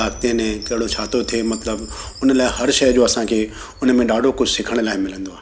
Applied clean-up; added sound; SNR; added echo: none; Thunder + Chime; 15 dB; none.